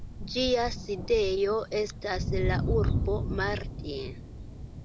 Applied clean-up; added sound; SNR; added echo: none; Thunder; 2 dB; none.